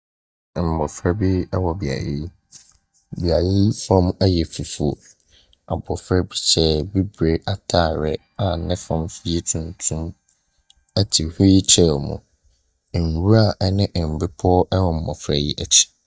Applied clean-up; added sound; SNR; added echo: neural mask model DeepFilterNet 3.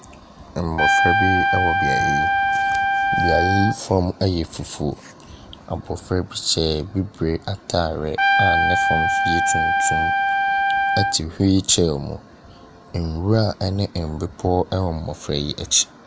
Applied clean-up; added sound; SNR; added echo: none; Trumpet; -4 dB; none.